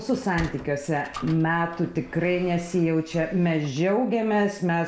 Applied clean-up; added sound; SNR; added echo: none; Sliding door; 18 dB; none.